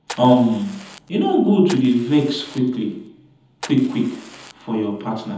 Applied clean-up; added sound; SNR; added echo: none; Fire; 20 dB; reverberation time 1.0 s.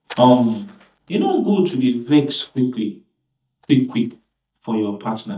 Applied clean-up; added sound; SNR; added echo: neural mask model DeepFilterNet 3.